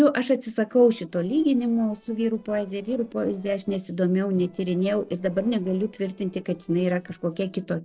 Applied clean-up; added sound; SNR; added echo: neural separator model SepFormer DNS4.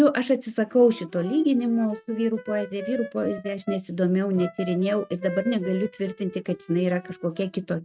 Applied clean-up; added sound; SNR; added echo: neural mask model RNNoise.